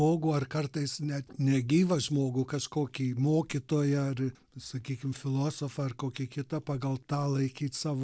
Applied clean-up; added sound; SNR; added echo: none; none; none; none.